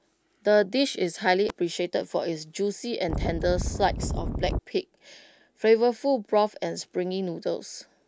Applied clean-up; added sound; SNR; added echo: none; Wind; 2 dB; none.